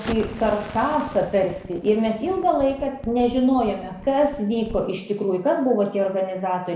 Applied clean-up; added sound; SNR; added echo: none; Explosion; 17 dB; reverberation time 0.7 s.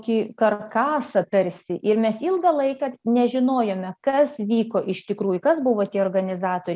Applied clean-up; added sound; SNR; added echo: none; none; none; none.